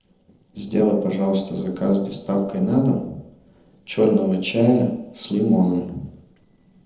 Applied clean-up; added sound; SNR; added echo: neural separator model SepFormer DNS4.